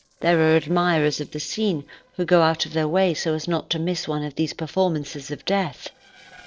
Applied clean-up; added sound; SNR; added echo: neural separator model SepFormer DNS4.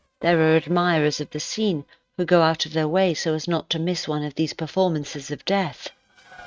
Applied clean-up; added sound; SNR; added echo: neural mask model RNNoise.